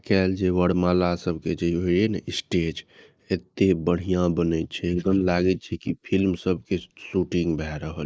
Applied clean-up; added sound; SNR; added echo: neural mask model Resemble Enhance denoiser.